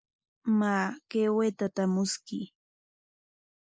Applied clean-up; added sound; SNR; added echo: neural mask model Resemble Enhance denoiser.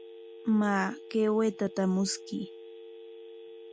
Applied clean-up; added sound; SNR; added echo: none; Telephone; 16 dB; none.